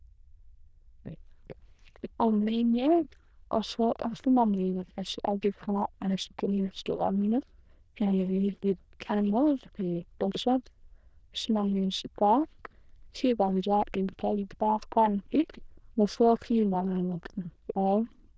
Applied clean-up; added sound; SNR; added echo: neural diffusion model UNIVERSE++.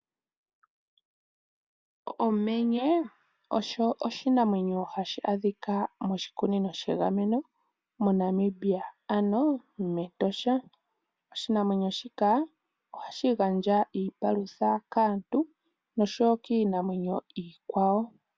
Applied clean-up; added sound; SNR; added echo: none; none; none; none.